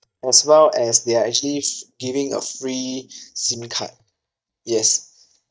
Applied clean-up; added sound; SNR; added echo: neural mask model DeepFilterNet 3.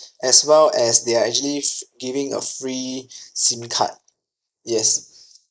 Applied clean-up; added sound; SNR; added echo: neural mask model Resemble Enhance denoiser.